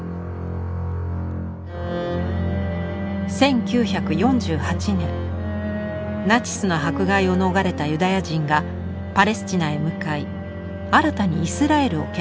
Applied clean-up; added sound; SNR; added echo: none; none; none; none.